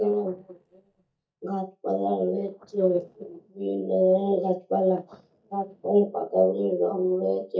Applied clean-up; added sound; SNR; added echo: neural mask model DeepFilterNet 3.